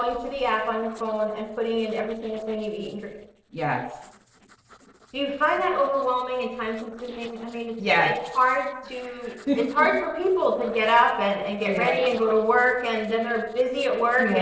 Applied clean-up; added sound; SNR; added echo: neural separator model SepFormer DNS4.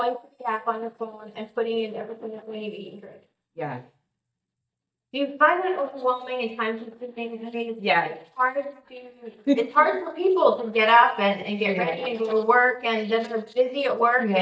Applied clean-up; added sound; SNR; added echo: neural mask model DeepFilterNet 3.